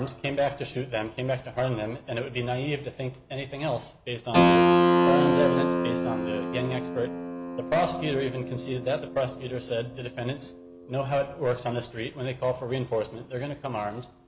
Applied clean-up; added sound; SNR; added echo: none; Keyboard (musical); -1 dB; none.